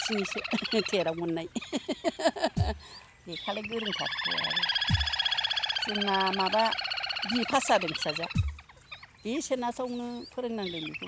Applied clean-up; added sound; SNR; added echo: none; Bird + Thump, thud; 1 dB; none.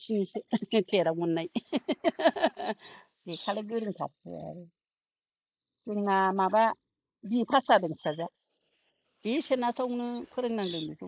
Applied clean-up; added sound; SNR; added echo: neural mask model Resemble Enhance denoiser.